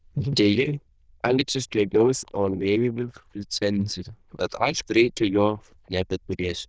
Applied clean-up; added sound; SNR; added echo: neural diffusion model UNIVERSE++.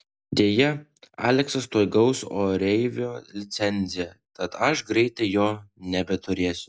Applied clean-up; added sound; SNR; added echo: none; none; none; none.